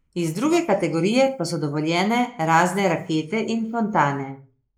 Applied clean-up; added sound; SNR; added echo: neural mask model Resemble Enhance denoiser.